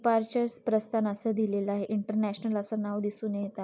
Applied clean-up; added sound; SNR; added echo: none; none; none; none.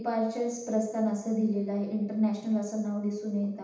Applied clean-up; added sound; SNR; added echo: none; none; none; reverberation time 0.8 s.